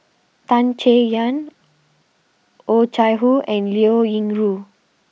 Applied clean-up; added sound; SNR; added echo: none; none; none; none.